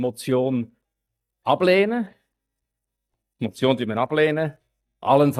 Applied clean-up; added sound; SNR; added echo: neural mask model DeepFilterNet 3.